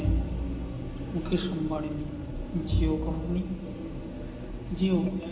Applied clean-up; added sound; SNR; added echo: none; Bowed string instrument; 3 dB; reverberation time 2.6 s.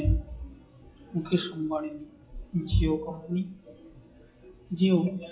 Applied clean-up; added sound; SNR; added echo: classical method WPE with log-MMSE.